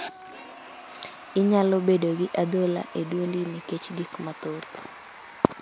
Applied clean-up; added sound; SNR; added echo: none; Applause / Crowd / Cheering; 17 dB; none.